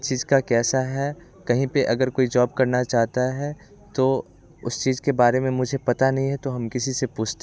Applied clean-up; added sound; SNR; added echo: none; none; none; none.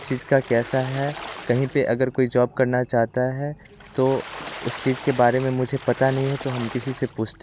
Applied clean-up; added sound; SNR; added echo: none; Water / Splash, splatter; 16 dB; none.